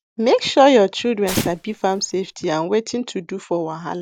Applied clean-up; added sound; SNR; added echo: none; Tearing; 14 dB; none.